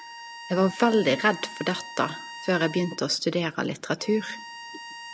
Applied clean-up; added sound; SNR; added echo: none; Bowed string instrument; 15 dB; none.